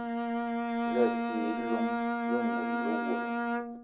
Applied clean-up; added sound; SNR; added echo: none; Bowed string instrument; -5 dB; reverberation time 0.6 s.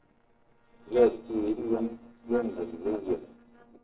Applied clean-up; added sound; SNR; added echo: neural separator model SepFormer DNS4.